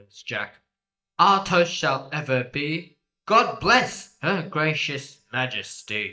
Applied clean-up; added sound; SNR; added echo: neural mask model DeepFilterNet 3.